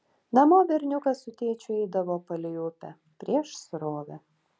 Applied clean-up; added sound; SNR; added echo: none; none; none; none.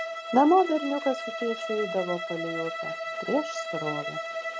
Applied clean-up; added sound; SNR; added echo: none; Bowed string instrument; 6 dB; none.